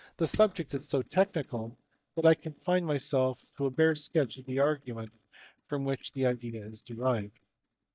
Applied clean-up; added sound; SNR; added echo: neural mask model DeepFilterNet 3.